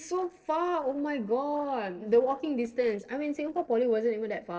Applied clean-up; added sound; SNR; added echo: neural separator model SepFormer DNS4.